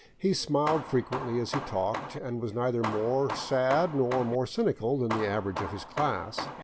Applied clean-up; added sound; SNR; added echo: none; Hammer; 9 dB; none.